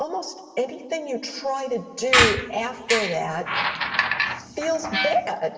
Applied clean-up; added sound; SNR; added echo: none; Squeak; -3 dB; reverberation time 2.0 s.